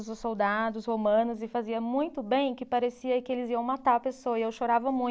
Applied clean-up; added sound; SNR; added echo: none; none; none; none.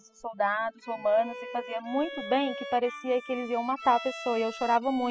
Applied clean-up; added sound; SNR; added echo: classical method spectral subtraction.